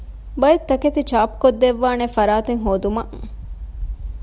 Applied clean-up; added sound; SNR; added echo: none; none; none; none.